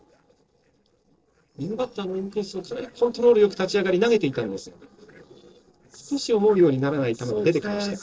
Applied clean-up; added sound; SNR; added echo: neural separator model SepFormer DNS4.